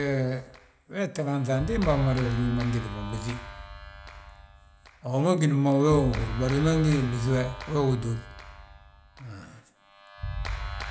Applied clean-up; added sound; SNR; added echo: none; Clapping; 10 dB; none.